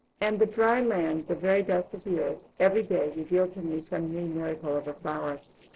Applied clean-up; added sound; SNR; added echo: neural separator model SepFormer DNS4.